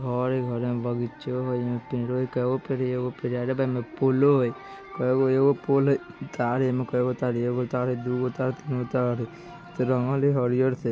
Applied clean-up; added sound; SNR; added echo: none; none; none; none.